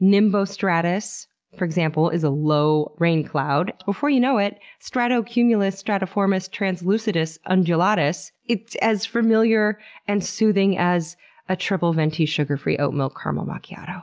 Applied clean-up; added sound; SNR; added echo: none; none; none; none.